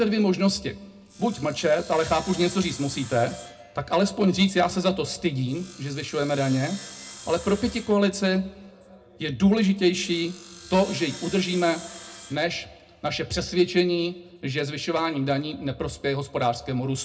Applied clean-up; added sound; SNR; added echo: none; Sawing; 18 dB; reverberation time 0.2 s.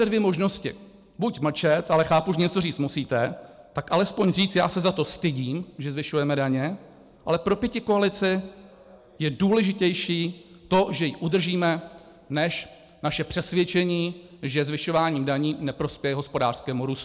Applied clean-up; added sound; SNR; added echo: none; none; none; none.